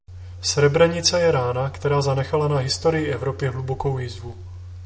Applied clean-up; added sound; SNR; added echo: none; none; none; none.